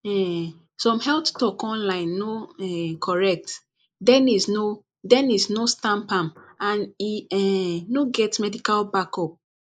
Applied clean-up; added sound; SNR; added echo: neural mask model Resemble Enhance denoiser.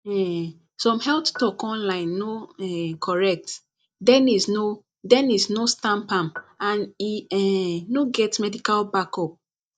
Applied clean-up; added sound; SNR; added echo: neural mask model DeepFilterNet 3.